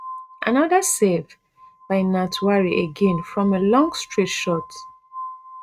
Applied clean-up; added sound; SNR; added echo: neural mask model RNNoise.